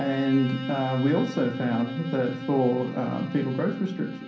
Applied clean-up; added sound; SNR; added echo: none; Bowed string instrument; 9 dB; reverberation time 0.6 s.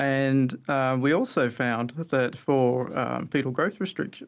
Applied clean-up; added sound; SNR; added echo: none; none; none; none.